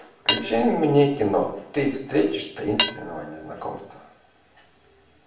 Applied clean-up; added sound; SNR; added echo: none; Cutlery, silverware / Dishes, pots, and pans; 6 dB; reverberation time 0.6 s.